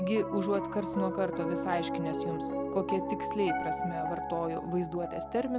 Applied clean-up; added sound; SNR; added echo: none; Piano; 1 dB; none.